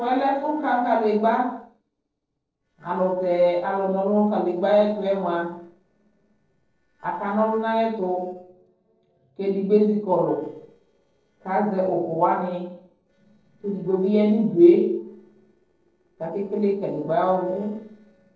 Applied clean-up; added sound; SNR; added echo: neural separator model SepFormer DNS4.